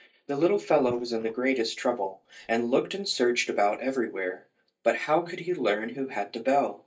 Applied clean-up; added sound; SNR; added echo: neural mask model DeepFilterNet 3.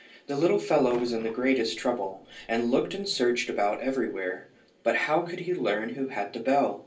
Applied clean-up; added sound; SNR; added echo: neural separator model SepFormer DNS4.